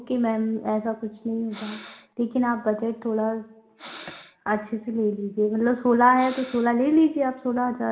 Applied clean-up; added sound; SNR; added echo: none; Breathing; 19 dB; reverberation time 0.7 s.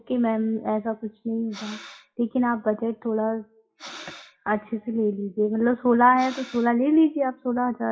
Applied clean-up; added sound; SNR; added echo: classical method WPE with log-MMSE.